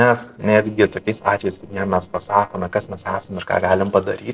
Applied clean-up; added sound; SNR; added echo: neural separator model SepFormer DNS4.